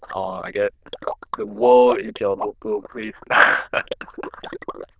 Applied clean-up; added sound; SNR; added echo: neural diffusion model UNIVERSE++.